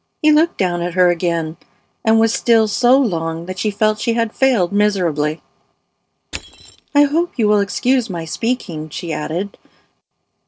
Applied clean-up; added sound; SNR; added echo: neural separator model SepFormer DNS4.